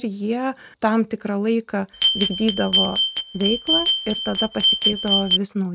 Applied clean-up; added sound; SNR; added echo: neural mask model RNNoise.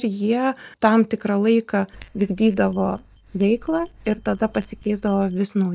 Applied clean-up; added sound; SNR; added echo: neural mask model DeepFilterNet 3.